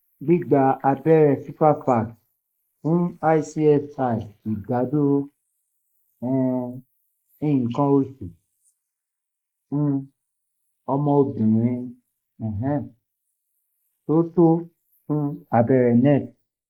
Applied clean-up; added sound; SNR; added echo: neural mask model Resemble Enhance denoiser.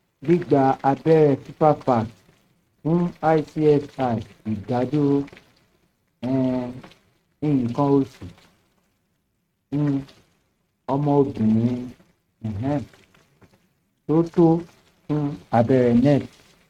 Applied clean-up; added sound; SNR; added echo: neural mask model RNNoise.